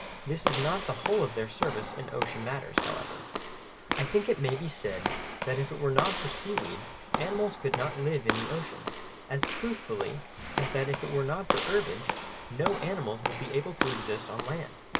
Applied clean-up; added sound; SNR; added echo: none; Walk, footsteps / Slam; 2 dB; none.